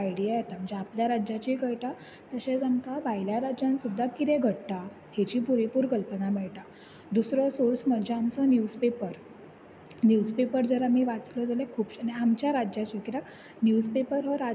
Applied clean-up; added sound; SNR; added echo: none; none; none; none.